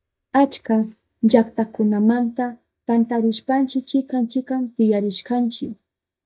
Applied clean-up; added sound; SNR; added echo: neural mask model DeepFilterNet 3.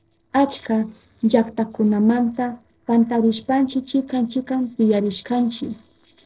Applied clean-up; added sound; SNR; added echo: neural separator model SepFormer DNS4.